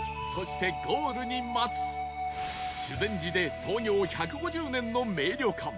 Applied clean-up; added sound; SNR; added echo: none; none; none; none.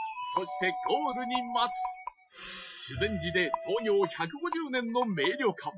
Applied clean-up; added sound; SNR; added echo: classical method Wiener filter.